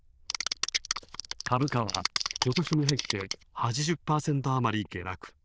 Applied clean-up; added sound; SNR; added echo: neural diffusion model UNIVERSE++.